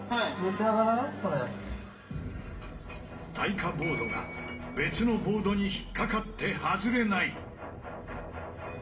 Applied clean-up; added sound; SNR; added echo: none; Drum kit; 16 dB; reverberation time 0.7 s.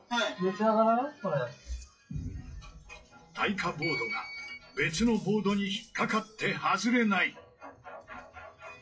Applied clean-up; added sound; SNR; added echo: classical method WPE with log-MMSE.